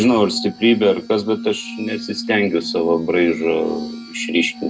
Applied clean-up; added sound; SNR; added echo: none; Glass; 12 dB; reverberation time 0.2 s.